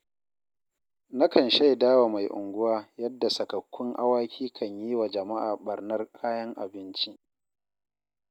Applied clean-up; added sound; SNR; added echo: none; none; none; none.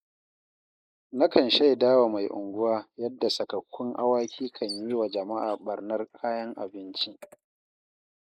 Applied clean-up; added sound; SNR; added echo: neural mask model Resemble Enhance denoiser.